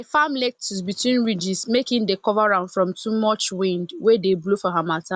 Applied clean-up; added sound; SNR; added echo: none; none; none; none.